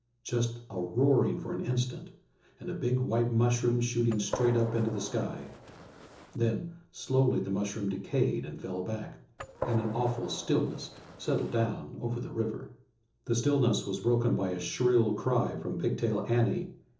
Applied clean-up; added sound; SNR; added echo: neural separator model SepFormer DNS4.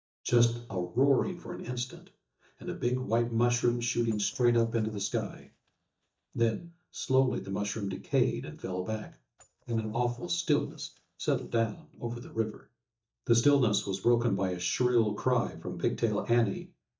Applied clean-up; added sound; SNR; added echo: neural mask model DeepFilterNet 3.